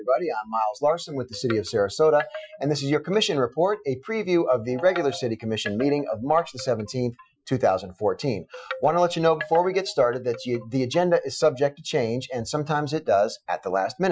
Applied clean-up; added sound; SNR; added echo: classical method Wiener filter.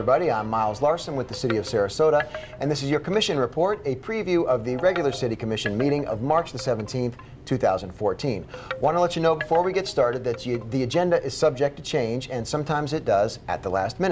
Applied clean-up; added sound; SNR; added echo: none; Piano + Wind chime; 15 dB; none.